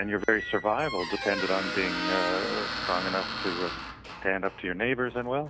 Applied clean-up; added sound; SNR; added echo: none; Squeak; 5 dB; none.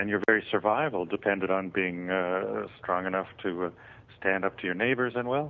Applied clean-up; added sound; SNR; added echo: none; none; none; none.